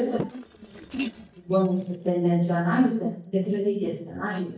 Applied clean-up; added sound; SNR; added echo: neural mask model DeepFilterNet 3.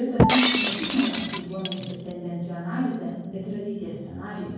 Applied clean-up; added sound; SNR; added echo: none; Shatter; -1 dB; reverberation time 1.3 s.